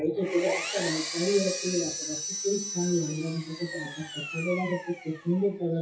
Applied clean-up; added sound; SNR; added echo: classical method WPE with log-MMSE.